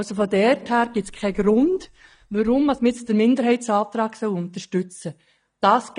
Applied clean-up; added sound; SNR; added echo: neural mask model DeepFilterNet 3.